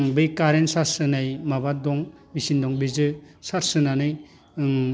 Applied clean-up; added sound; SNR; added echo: none; none; none; none.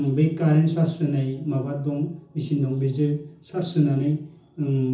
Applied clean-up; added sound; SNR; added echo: none; none; none; reverberation time 0.6 s.